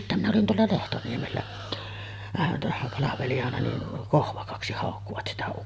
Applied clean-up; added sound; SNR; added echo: none; Animal; 18 dB; none.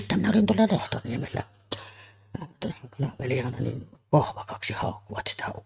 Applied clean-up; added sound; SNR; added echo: neural mask model RNNoise.